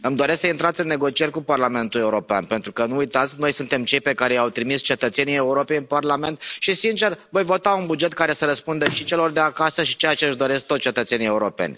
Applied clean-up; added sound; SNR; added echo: none; none; none; none.